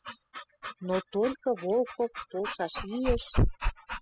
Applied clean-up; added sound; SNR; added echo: classical method spectral subtraction.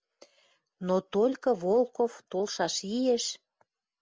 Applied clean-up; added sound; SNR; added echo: none; none; none; none.